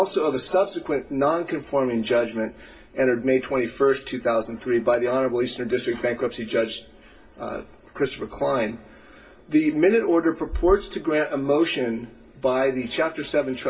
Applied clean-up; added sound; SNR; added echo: none; none; none; reverberation time 0.2 s.